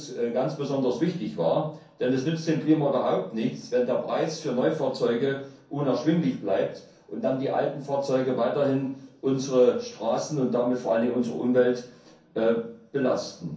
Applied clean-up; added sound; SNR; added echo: none; none; none; reverberation time 0.6 s.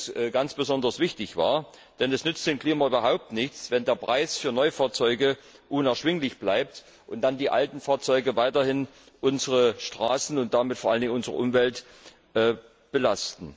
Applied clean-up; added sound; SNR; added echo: none; none; none; none.